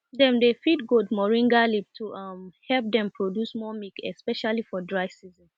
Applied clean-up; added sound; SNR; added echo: none; none; none; none.